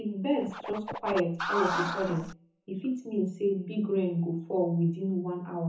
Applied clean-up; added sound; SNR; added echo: none; Scratching (performance technique); 4 dB; reverberation time 0.5 s.